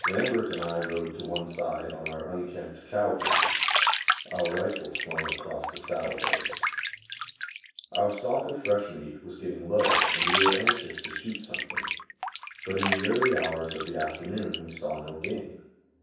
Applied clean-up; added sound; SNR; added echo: none; Bathtub (filling or washing); 0 dB; reverberation time 0.7 s.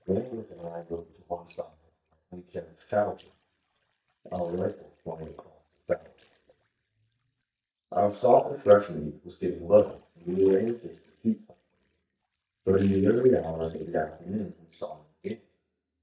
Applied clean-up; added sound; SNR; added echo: neural mask model DeepFilterNet 3.